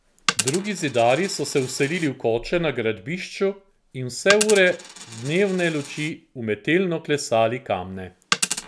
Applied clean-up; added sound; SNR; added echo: none; Coin (dropping); 9 dB; none.